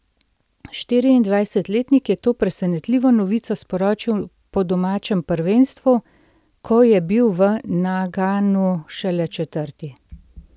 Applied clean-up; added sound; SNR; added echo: none; none; none; none.